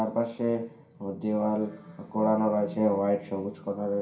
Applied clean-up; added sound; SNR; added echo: none; none; none; reverberation time 0.5 s.